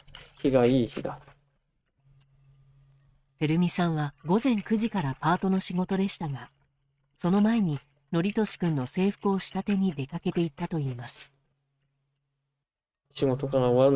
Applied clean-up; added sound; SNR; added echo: neural mask model RNNoise.